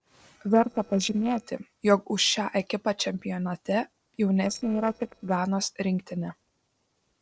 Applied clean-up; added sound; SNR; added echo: neural separator model SepFormer DNS4.